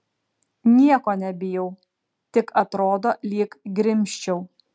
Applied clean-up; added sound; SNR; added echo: none; none; none; none.